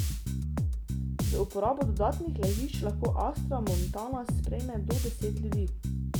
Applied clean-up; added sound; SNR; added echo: none; Bass guitar; -4 dB; none.